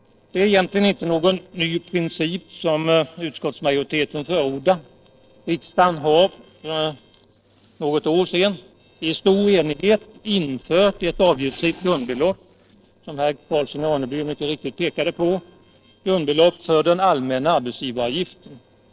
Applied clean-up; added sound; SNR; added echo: neural separator model SepFormer DNS4.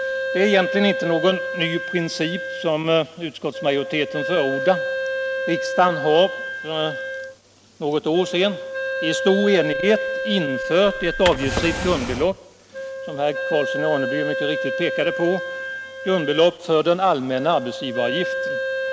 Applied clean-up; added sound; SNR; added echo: none; Drawer open or close + Wind instrument, woodwind instrument; 5 dB; none.